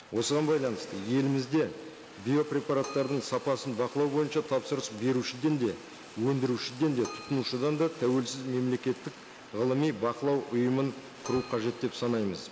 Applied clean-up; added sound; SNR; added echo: none; Fire + Keyboard (musical); 18 dB; none.